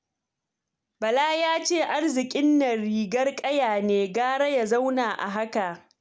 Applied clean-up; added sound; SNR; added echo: none; none; none; none.